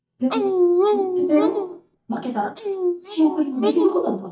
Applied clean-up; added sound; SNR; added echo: neural mask model DeepFilterNet 3.